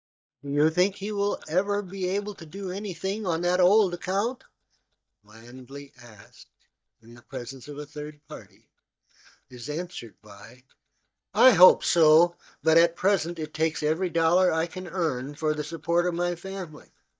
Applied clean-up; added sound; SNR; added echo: neural mask model DeepFilterNet 3.